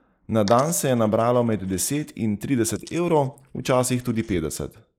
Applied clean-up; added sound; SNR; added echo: neural mask model Resemble Enhance denoiser.